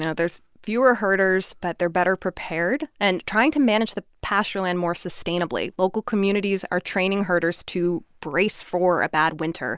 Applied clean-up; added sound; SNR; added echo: none; none; none; none.